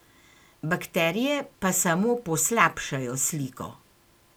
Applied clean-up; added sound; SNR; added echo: none; none; none; none.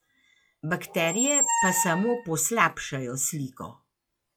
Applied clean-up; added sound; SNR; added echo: classical method log-MMSE.